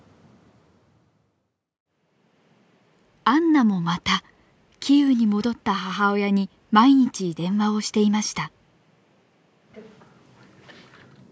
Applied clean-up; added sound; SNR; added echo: none; none; none; none.